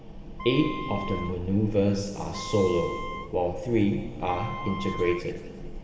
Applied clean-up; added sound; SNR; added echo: none; Wind instrument, woodwind instrument; 13 dB; reverberation time 1.8 s.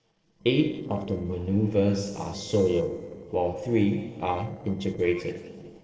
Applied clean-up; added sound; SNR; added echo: neural separator model SepFormer DNS4.